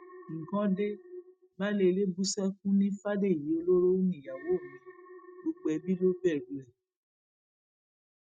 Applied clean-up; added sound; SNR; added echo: neural mask model RNNoise.